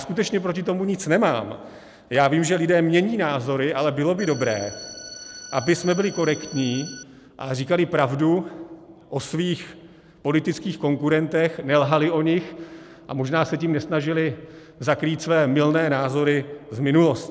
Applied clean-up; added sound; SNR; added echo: none; Organ; 16 dB; none.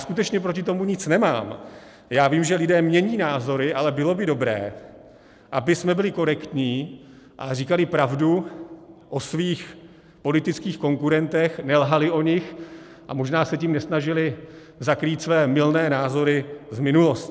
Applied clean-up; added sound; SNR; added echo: none; none; none; none.